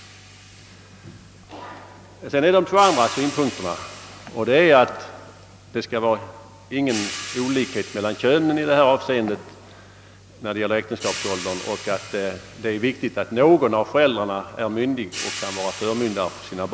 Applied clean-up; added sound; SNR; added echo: none; Hi-hat; 15 dB; none.